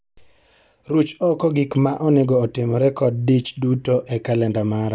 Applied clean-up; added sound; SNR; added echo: none; none; none; none.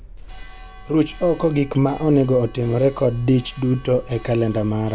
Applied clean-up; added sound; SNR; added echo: none; Church bell; 17 dB; none.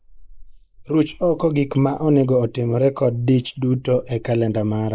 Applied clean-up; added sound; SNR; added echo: neural mask model Resemble Enhance denoiser.